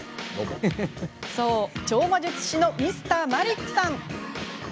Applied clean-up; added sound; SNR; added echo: none; none; none; none.